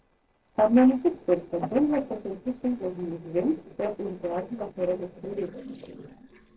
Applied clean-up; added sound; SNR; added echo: neural separator model SepFormer DNS4.